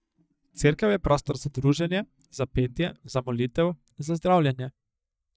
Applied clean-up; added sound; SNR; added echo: neural mask model DeepFilterNet 3.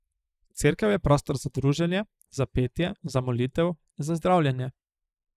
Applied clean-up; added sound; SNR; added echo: neural mask model Resemble Enhance denoiser.